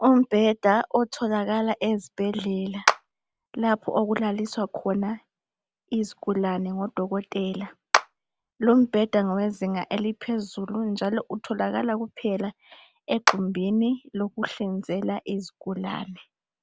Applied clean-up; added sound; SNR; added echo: none; Clapping; 4 dB; none.